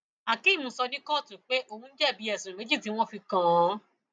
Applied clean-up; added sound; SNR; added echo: none; none; none; none.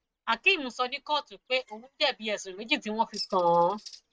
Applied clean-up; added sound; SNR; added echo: neural mask model RNNoise.